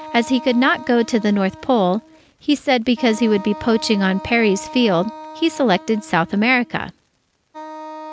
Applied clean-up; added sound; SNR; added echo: none; Wind instrument, woodwind instrument; 17 dB; none.